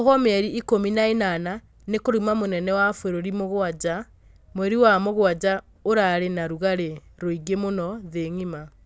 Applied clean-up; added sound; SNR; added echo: none; none; none; none.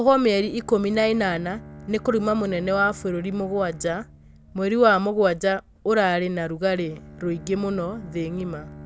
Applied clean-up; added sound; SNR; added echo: none; Bowed string instrument; 20 dB; none.